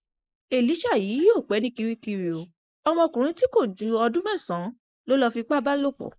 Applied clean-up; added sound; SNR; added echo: neural mask model Resemble Enhance denoiser.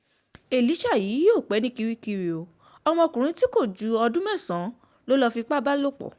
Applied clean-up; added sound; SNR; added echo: none; none; none; none.